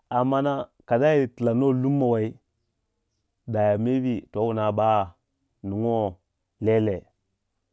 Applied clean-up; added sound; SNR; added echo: none; none; none; none.